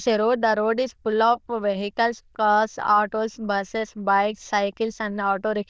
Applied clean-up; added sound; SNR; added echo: neural diffusion model UNIVERSE++.